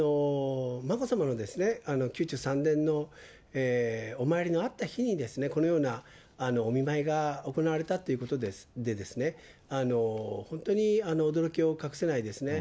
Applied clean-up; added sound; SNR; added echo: none; none; none; none.